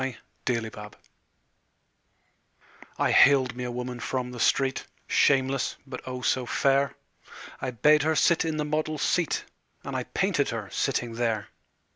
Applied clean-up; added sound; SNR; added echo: none; none; none; none.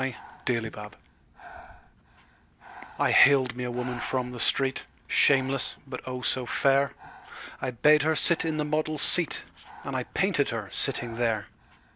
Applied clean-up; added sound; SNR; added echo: none; Breathing; 19 dB; none.